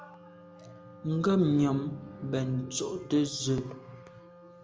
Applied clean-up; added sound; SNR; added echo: none; Bowed string instrument + Wind instrument, woodwind instrument; 19 dB; none.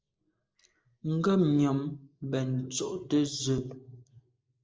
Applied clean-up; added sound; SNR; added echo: neural mask model Resemble Enhance denoiser.